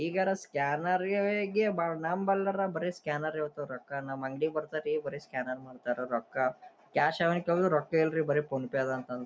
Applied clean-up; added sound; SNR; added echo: none; none; none; none.